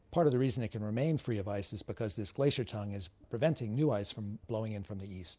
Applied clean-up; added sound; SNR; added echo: none; none; none; none.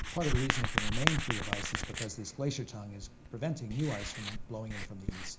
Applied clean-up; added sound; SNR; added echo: none; Writing; -1 dB; reverberation time 0.4 s.